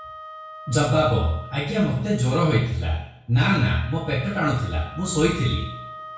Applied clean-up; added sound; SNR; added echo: none; Wind instrument, woodwind instrument; 18 dB; reverberation time 0.6 s.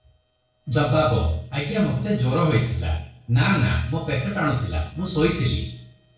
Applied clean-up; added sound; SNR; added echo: neural separator model SepFormer DNS4.